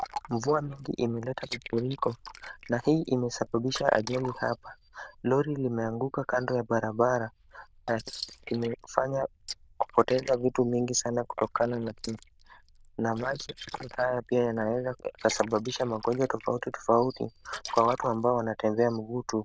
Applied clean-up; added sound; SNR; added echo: neural diffusion model UNIVERSE++.